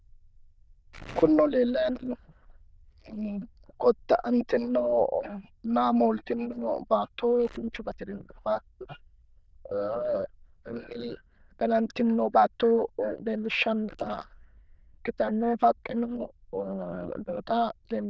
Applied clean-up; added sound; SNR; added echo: neural diffusion model UNIVERSE++.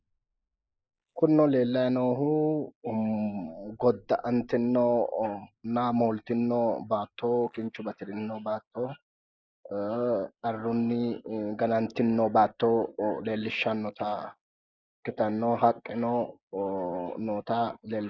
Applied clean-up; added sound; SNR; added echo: neural mask model Resemble Enhance denoiser.